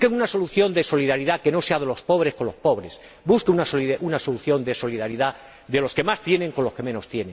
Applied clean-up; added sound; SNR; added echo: none; none; none; none.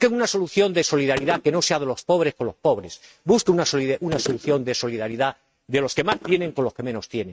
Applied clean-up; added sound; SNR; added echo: neural mask model RNNoise.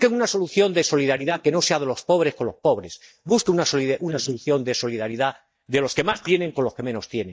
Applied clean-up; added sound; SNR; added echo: neural mask model DeepFilterNet 3.